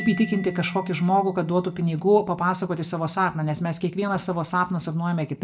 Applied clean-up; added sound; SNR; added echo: none; Mallet percussion; 13 dB; reverberation time 0.3 s.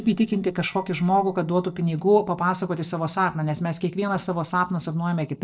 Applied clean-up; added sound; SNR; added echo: neural separator model SepFormer DNS4.